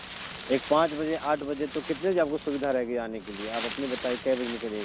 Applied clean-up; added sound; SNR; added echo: none; Wind; 12 dB; none.